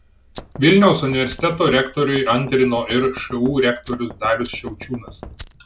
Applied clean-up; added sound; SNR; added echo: none; Knock + Fire; 17 dB; none.